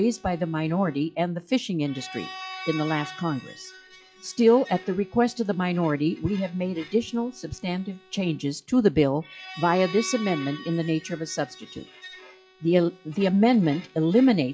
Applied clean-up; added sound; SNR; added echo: classical method log-MMSE.